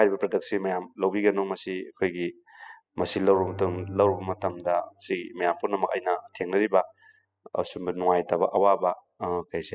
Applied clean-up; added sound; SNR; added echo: classical method spectral subtraction.